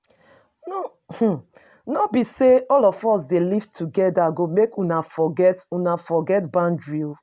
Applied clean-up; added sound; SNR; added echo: none; none; none; none.